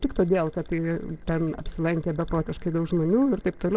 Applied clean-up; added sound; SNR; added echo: neural separator model SepFormer DNS4.